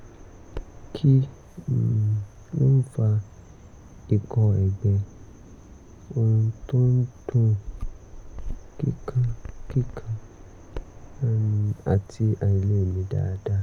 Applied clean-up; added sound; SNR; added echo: none; Bird vocalization, bird call, bird song; 15 dB; none.